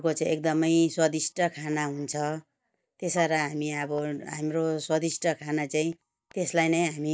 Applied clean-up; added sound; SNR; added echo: neural mask model DeepFilterNet 3.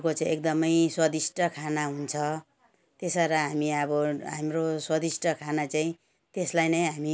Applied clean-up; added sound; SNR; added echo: none; none; none; none.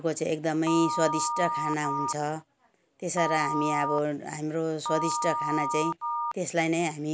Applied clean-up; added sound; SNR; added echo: none; Telephone; 4 dB; none.